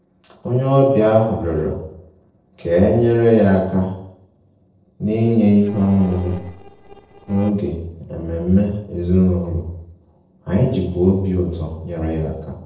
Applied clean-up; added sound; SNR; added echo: neural separator model SepFormer DNS4.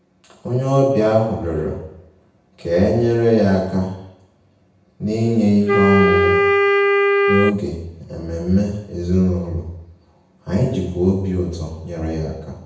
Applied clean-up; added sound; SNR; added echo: none; Wind instrument, woodwind instrument; -3 dB; reverberation time 0.8 s.